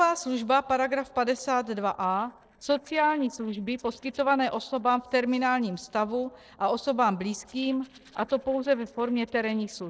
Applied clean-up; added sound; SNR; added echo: neural separator model SepFormer DNS4.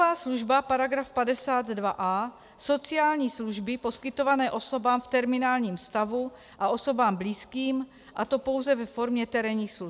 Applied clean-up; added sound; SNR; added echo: none; none; none; none.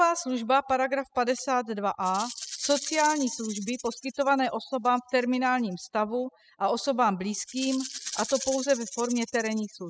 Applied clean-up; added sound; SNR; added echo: classical method spectral subtraction.